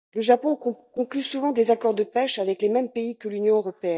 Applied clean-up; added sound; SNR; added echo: neural mask model DeepFilterNet 3.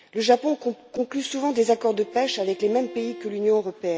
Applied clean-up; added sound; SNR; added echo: none; Bowed string instrument; 19 dB; none.